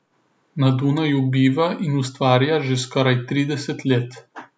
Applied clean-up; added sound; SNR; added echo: none; none; none; none.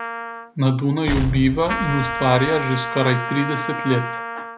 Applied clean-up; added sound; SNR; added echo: none; Trumpet + Explosion; 6 dB; none.